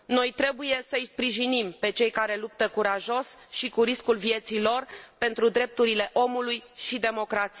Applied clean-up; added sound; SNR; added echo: none; none; none; none.